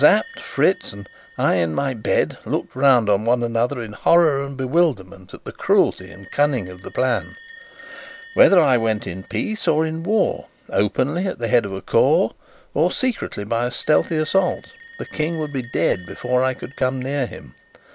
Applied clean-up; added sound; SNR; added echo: none; Bell; 19 dB; none.